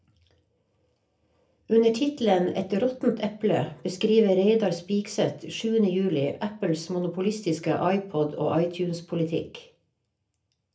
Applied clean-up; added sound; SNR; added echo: none; none; none; reverberation time 0.3 s.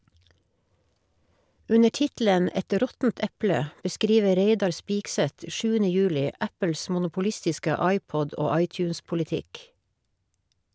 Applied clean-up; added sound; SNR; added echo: none; none; none; none.